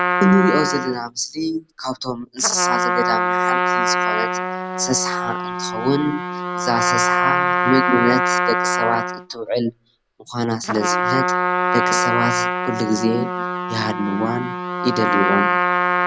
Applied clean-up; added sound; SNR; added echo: none; Trumpet; -2 dB; none.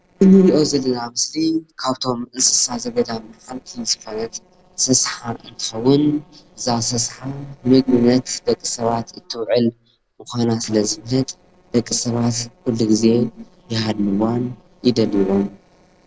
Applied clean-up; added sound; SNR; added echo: neural separator model SepFormer DNS4.